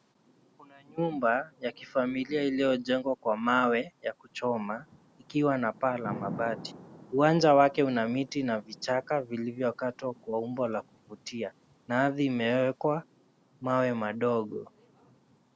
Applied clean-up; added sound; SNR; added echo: none; Thunder / Rain; 20 dB; none.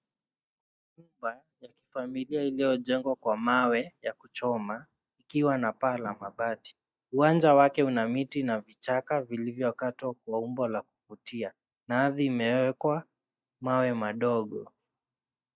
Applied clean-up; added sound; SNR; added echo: neural mask model DeepFilterNet 3.